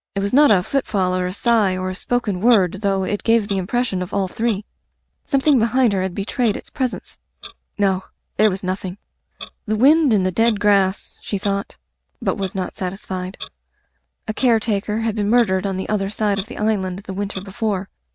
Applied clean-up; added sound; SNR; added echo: neural mask model RNNoise.